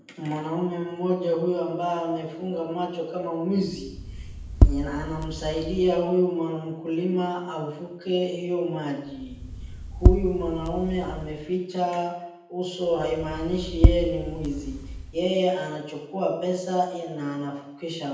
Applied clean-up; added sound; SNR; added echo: none; Tap; -2 dB; reverberation time 0.9 s.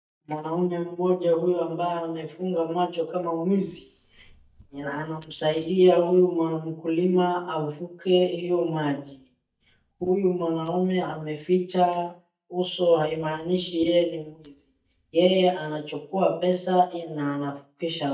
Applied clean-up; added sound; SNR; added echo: neural mask model DeepFilterNet 3.